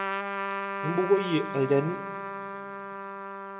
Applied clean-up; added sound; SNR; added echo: none; Trumpet; 4 dB; reverberation time 0.9 s.